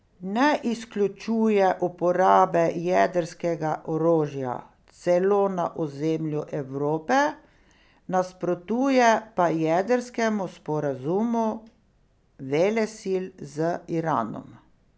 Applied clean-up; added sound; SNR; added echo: none; none; none; none.